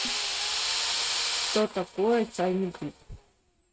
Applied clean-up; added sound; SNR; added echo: neural mask model RNNoise.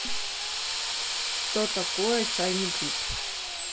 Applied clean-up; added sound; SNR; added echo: none; Drill; -2 dB; none.